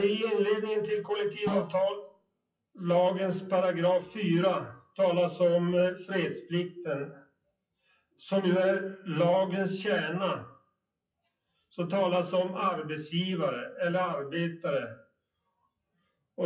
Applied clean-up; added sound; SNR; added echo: classical method WPE with log-MMSE.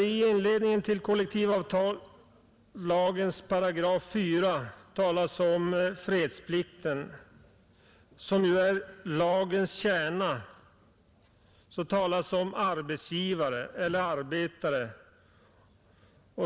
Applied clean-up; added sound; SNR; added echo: none; none; none; none.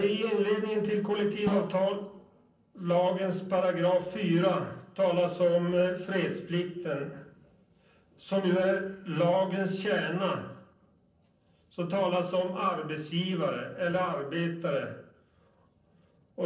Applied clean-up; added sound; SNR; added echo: neural separator model SepFormer DNS4.